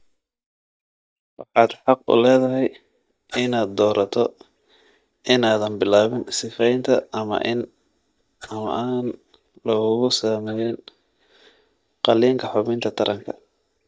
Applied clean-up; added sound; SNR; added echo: neural mask model DeepFilterNet 3.